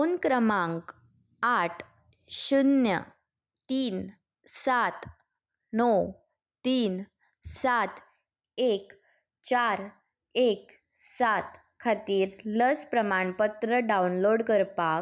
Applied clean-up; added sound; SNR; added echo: none; none; none; none.